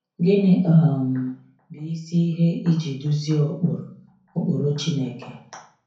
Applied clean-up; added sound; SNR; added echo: none; none; none; reverberation time 0.6 s.